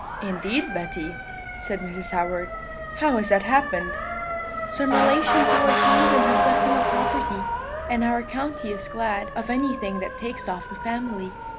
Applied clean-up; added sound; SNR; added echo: none; Motor vehicle (road) / Siren; -1 dB; none.